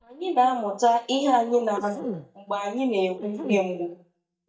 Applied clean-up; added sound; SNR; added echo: neural mask model DeepFilterNet 3.